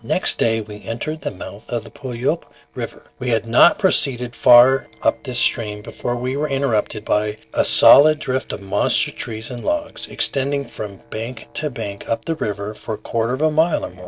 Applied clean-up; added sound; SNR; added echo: neural separator model SepFormer DNS4.